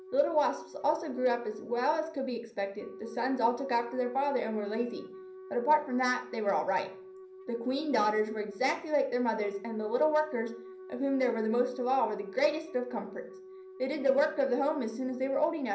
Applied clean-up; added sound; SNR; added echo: none; Wind instrument, woodwind instrument; 17 dB; reverberation time 0.6 s.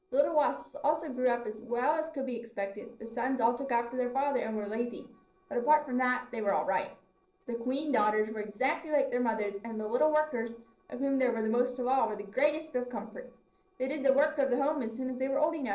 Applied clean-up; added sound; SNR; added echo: neural separator model SepFormer DNS4.